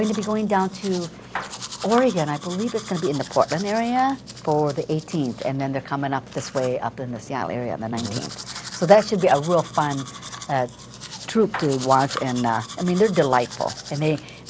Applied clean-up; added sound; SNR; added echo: none; Domestic sounds, home sounds; 15 dB; none.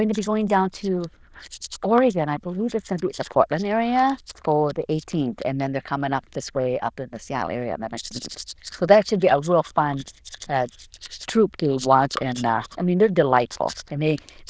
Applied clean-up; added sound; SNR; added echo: neural diffusion model UNIVERSE++.